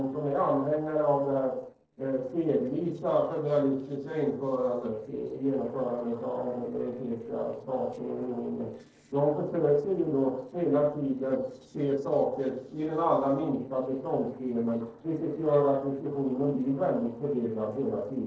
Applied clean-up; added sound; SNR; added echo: neural separator model SepFormer DNS4.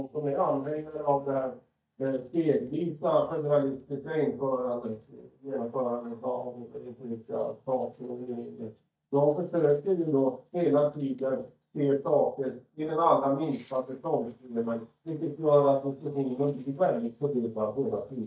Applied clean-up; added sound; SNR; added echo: neural mask model DeepFilterNet 3.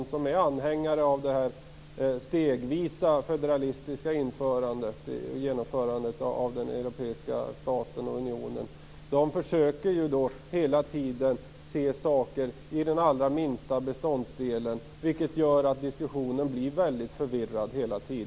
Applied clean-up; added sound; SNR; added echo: none; none; none; none.